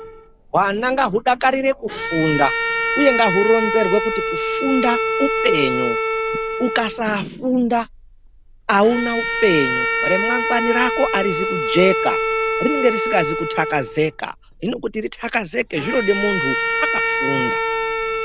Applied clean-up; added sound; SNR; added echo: none; Bowed string instrument; 2 dB; none.